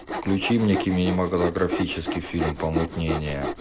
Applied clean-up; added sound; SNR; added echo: none; Sawing; 6 dB; none.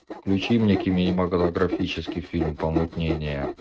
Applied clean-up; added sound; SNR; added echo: neural mask model RNNoise.